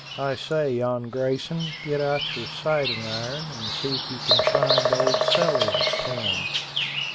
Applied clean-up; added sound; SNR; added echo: none; Bird vocalization, bird call, bird song; -2 dB; none.